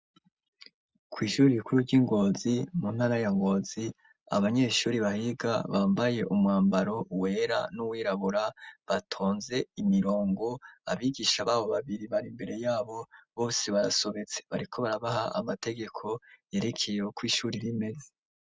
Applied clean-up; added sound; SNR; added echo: none; none; none; none.